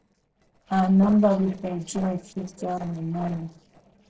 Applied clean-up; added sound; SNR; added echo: neural separator model SepFormer DNS4.